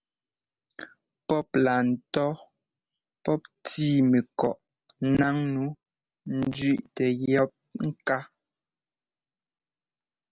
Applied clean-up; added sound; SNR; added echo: none; none; none; none.